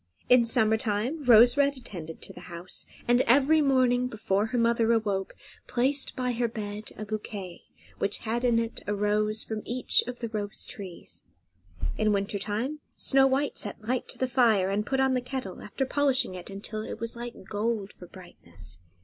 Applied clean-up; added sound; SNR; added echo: none; none; none; none.